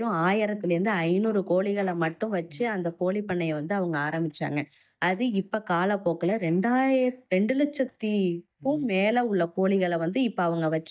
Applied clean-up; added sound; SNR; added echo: neural mask model DeepFilterNet 3.